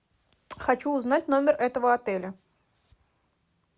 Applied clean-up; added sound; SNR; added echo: none; none; none; none.